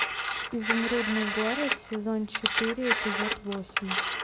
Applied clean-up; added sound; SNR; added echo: none; Telephone; -2 dB; none.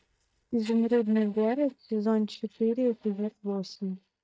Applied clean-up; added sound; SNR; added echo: neural mask model DeepFilterNet 3.